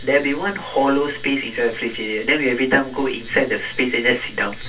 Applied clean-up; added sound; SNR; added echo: none; none; none; reverberation time 0.2 s.